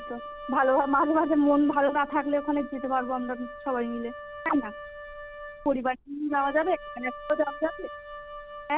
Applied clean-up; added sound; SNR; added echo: none; Wind instrument, woodwind instrument; 14 dB; none.